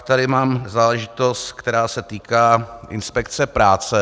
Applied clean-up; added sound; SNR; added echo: none; none; none; none.